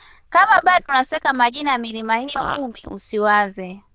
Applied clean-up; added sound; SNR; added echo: neural diffusion model UNIVERSE++.